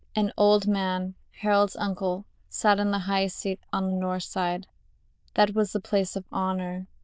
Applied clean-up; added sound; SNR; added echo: neural diffusion model UNIVERSE++.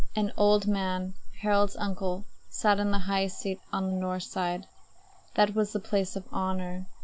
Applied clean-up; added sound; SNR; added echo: none; Cricket / Frog; 1 dB; none.